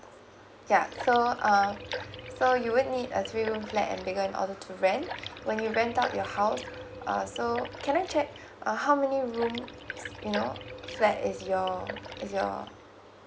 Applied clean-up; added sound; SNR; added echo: none; Liquid; 12 dB; none.